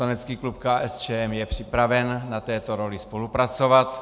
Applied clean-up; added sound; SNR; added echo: none; none; none; none.